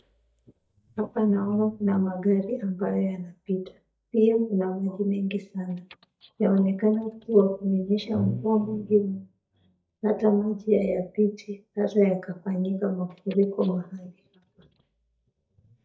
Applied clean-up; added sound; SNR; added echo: neural mask model DeepFilterNet 3.